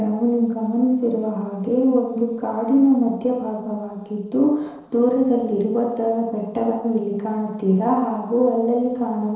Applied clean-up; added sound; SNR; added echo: neural separator model SepFormer DNS4.